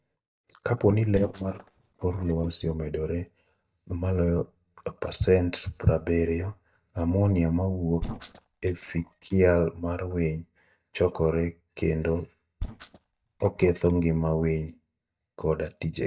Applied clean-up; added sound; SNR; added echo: neural mask model DeepFilterNet 3.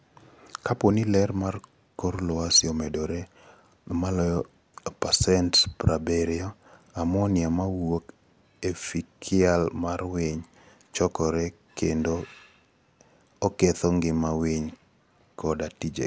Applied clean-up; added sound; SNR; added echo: none; none; none; none.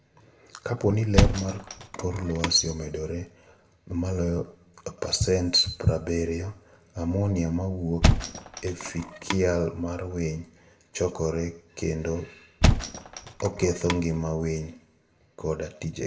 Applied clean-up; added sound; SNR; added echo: none; Thump, thud; -2 dB; reverberation time 0.5 s.